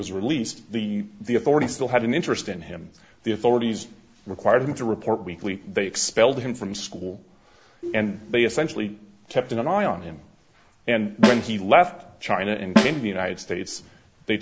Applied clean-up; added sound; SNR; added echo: none; Snare drum; 1 dB; none.